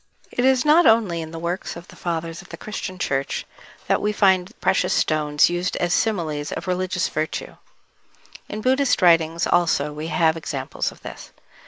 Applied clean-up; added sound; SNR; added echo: none; none; none; none.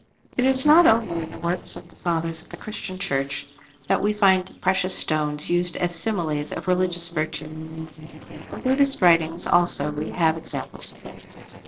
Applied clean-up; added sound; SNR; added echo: neural separator model SepFormer DNS4.